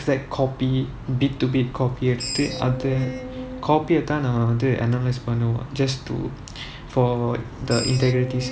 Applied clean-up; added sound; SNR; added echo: none; Screech; 14 dB; none.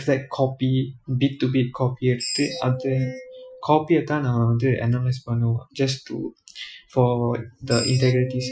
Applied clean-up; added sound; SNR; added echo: classical method Wiener filter.